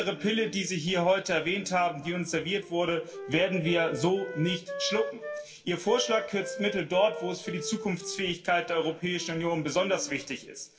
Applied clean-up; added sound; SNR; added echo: none; Wind instrument, woodwind instrument; 12 dB; reverberation time 0.2 s.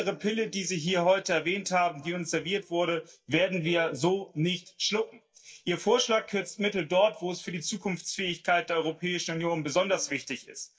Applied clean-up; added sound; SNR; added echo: neural mask model DeepFilterNet 3.